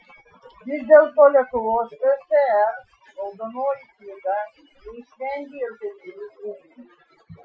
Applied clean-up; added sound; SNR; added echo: classical method Wiener filter.